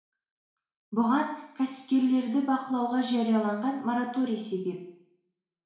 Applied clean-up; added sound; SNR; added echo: none; none; none; reverberation time 0.7 s.